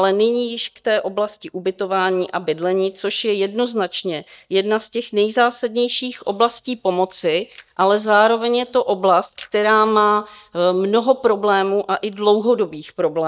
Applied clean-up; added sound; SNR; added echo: neural mask model DeepFilterNet 3.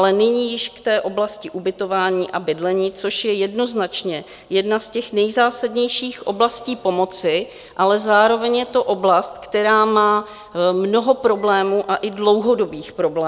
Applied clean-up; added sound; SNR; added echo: none; none; none; none.